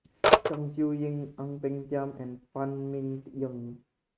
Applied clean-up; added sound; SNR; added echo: neural mask model RNNoise.